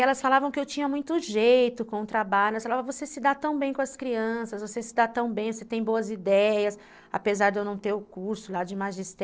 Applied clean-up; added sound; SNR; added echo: neural separator model SepFormer DNS4.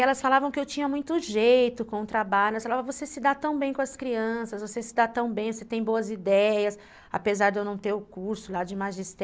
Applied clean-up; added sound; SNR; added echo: none; none; none; none.